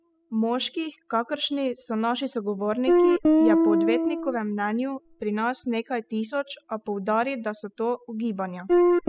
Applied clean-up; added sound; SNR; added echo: classical method spectral subtraction.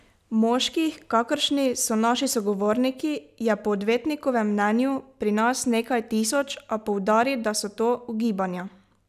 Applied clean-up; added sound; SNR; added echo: none; none; none; none.